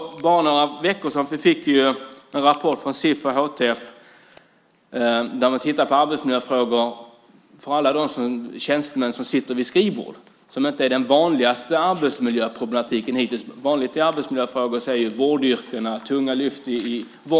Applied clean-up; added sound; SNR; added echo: none; none; none; none.